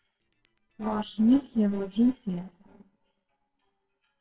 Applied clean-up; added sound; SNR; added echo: neural separator model SepFormer WHAMR!.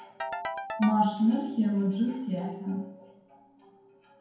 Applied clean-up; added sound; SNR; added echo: none; Ringtone / Keyboard (musical); 9 dB; reverberation time 0.9 s.